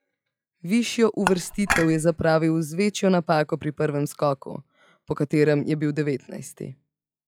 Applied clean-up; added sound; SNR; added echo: classical method log-MMSE.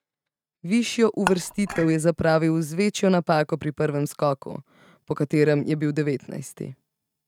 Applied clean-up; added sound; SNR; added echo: neural mask model RNNoise.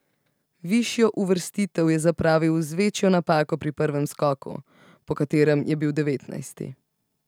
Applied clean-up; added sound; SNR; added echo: none; none; none; none.